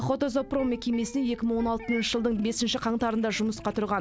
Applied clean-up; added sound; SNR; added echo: none; Meow / Purr + Electric guitar; 18 dB; none.